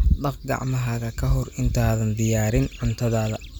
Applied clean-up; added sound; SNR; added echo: none; none; none; none.